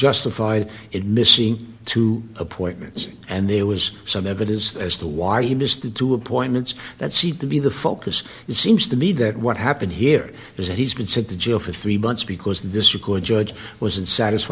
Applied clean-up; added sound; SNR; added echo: none; none; none; none.